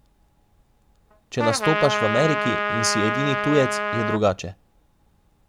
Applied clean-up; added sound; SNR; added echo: none; Trumpet; 0 dB; none.